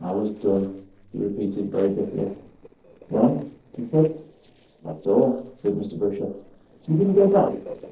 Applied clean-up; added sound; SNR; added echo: neural separator model SepFormer DNS4.